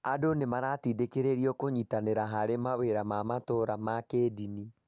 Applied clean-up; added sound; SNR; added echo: none; none; none; none.